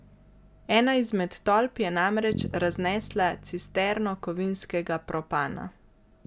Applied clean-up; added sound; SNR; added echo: none; Bass guitar; 16 dB; none.